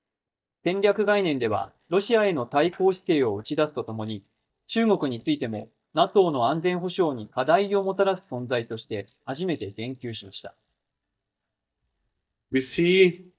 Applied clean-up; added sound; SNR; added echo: neural mask model DeepFilterNet 3.